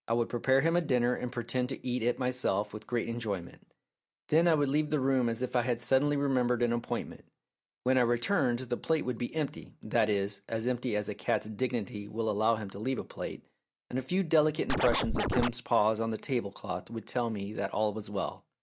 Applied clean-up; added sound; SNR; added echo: none; Scratching (performance technique); 0 dB; none.